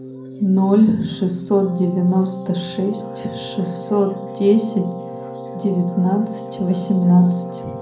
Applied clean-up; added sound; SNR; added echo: none; Keyboard (musical); 13 dB; reverberation time 0.6 s.